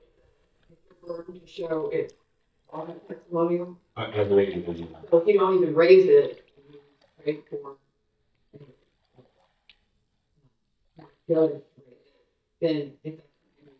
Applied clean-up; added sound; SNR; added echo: neural mask model DeepFilterNet 3.